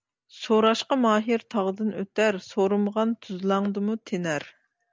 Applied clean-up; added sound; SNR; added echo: none; none; none; none.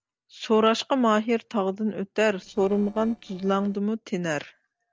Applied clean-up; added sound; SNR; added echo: neural separator model SepFormer DNS4.